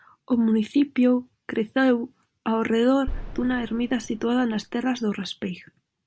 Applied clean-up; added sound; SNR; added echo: none; Boom; 12 dB; none.